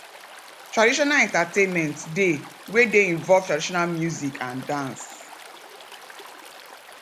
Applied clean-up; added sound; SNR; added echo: none; Stream; 19 dB; none.